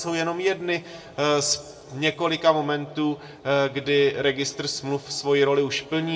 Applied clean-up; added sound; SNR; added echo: none; none; none; reverberation time 0.8 s.